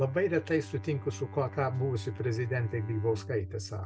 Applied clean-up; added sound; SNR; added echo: none; Bowed string instrument; 13 dB; none.